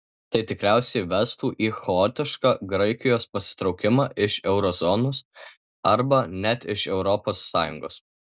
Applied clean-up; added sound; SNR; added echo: none; none; none; none.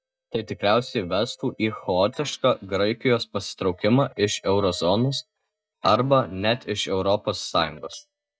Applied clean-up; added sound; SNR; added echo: neural mask model DeepFilterNet 3.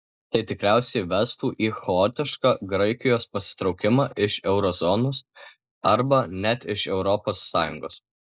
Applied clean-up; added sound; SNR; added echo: neural mask model Resemble Enhance denoiser.